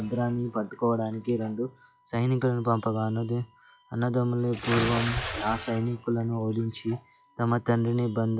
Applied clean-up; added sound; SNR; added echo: classical method log-MMSE.